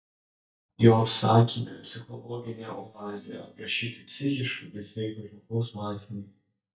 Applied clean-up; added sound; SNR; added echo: neural mask model DeepFilterNet 3.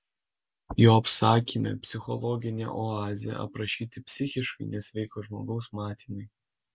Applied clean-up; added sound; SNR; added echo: none; none; none; none.